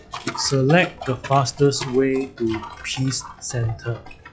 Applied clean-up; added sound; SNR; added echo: classical method log-MMSE.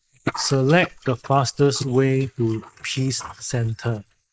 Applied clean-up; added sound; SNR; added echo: neural mask model Resemble Enhance denoiser.